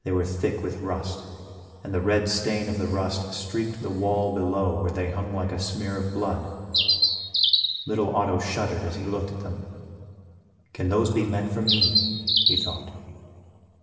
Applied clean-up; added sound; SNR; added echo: none; Bird; -4 dB; reverberation time 2.6 s.